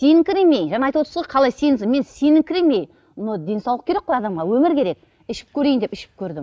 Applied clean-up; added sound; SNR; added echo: none; none; none; none.